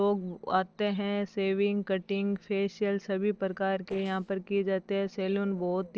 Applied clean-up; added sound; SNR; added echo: neural separator model SepFormer DNS4.